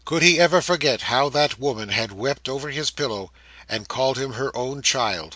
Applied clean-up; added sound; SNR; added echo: none; none; none; none.